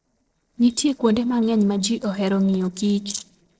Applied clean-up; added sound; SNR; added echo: neural separator model SepFormer DNS4.